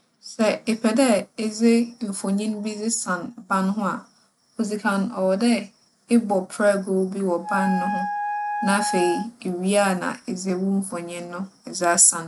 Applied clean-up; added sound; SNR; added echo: none; Wind instrument, woodwind instrument; 6 dB; none.